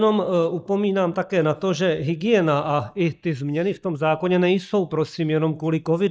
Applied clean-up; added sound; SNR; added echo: neural mask model DeepFilterNet 3.